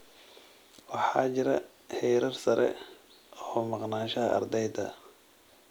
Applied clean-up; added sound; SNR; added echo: none; none; none; none.